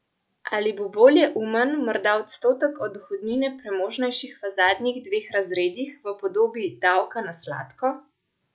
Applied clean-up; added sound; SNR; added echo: none; none; none; none.